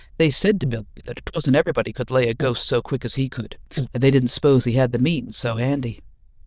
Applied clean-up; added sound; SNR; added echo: neural diffusion model UNIVERSE++.